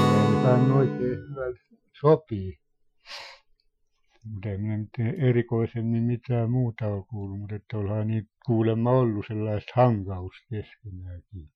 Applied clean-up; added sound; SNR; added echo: classical method Wiener filter.